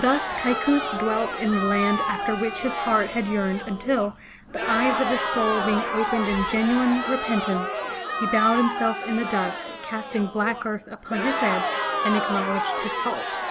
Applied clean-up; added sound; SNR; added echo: none; Crowd; 3 dB; none.